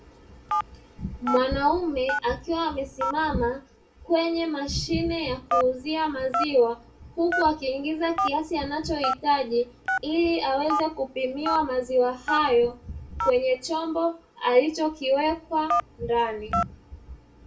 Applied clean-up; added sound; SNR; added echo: none; Telephone; 7 dB; reverberation time 0.2 s.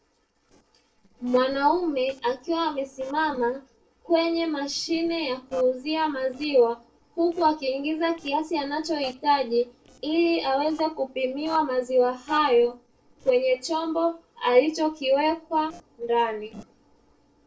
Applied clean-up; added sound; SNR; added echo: neural separator model SepFormer DNS4.